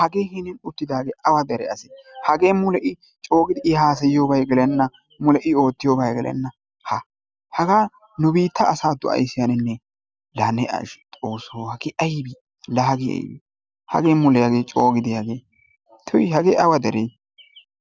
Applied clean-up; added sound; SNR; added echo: none; none; none; none.